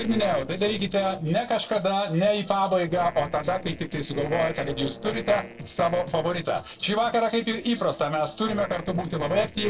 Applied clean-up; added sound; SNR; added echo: neural separator model SepFormer DNS4.